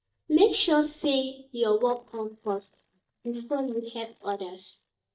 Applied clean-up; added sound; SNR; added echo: neural mask model DeepFilterNet 3.